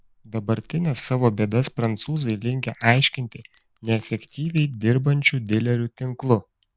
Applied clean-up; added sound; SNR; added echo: none; Bell; 12 dB; none.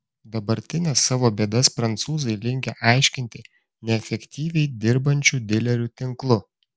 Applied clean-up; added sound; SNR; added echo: none; none; none; none.